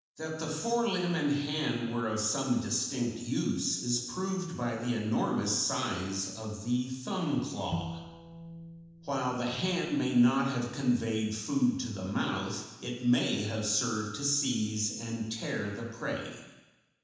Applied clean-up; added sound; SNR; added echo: none; Bowed string instrument; 11 dB; reverberation time 1.1 s.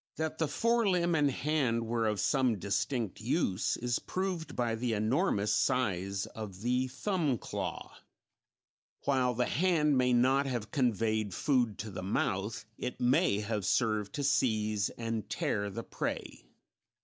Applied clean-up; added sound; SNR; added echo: none; none; none; none.